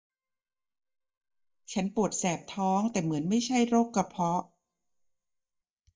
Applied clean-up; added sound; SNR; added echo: neural mask model DeepFilterNet 3.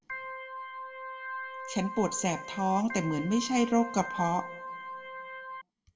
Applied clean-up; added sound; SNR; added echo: none; Organ; 9 dB; reverberation time 0.2 s.